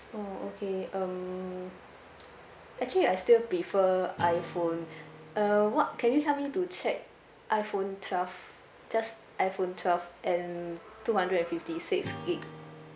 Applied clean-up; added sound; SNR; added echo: none; Acoustic guitar / Strum; 20 dB; none.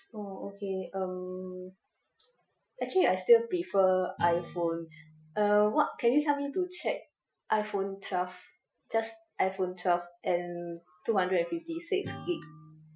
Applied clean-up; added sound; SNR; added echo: classical method Wiener filter.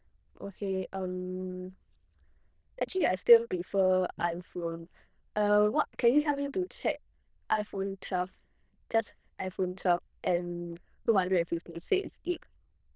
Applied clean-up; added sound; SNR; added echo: neural diffusion model UNIVERSE++.